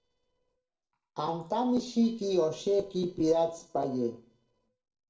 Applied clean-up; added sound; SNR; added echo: neural separator model SepFormer DNS4.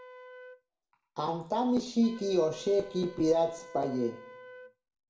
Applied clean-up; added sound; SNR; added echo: none; Wind instrument, woodwind instrument; 20 dB; reverberation time 0.5 s.